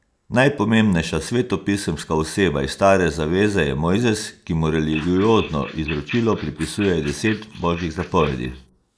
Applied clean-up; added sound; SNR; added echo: neural mask model Resemble Enhance denoiser.